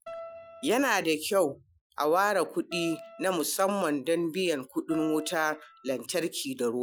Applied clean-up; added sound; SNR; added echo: classical method Wiener filter.